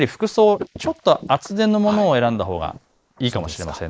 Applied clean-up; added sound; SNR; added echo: neural mask model Resemble Enhance denoiser.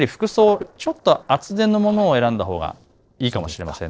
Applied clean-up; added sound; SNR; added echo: neural separator model SepFormer DNS4.